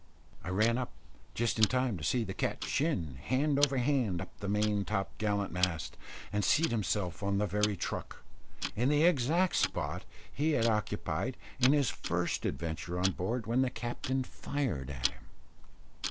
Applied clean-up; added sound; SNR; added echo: none; Tick-tock; 11 dB; none.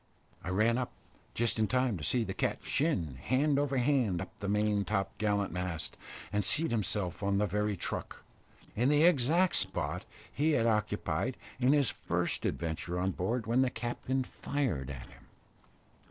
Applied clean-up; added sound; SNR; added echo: neural separator model SepFormer DNS4.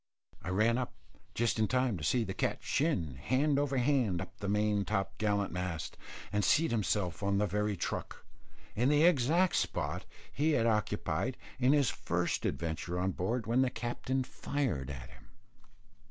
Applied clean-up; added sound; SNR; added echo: none; none; none; none.